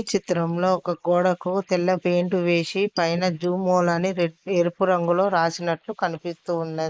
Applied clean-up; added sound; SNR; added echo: neural mask model Resemble Enhance denoiser.